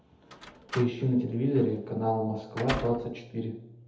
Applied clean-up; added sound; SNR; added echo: none; Slam; 12 dB; reverberation time 0.7 s.